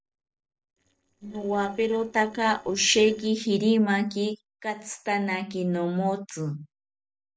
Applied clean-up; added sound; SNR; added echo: neural separator model SepFormer DNS4.